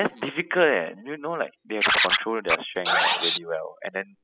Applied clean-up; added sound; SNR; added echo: classical method spectral subtraction.